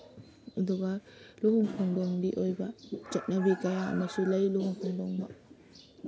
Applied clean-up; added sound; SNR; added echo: none; none; none; none.